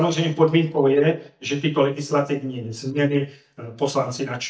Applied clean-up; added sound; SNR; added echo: neural mask model DeepFilterNet 3.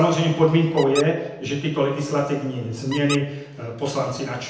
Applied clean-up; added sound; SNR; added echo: none; Squeak; 17 dB; reverberation time 0.9 s.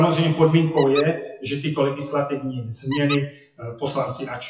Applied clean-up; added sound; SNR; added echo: classical method WPE with log-MMSE.